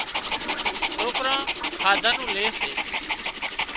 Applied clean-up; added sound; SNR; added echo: none; Dog + Toilet flush; -1 dB; none.